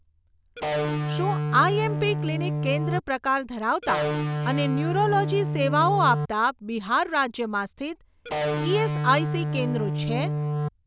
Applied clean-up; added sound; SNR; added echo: none; Electric guitar; 0 dB; none.